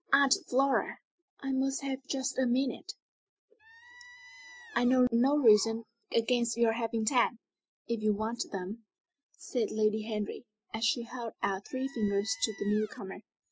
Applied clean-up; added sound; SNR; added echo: classical method spectral subtraction.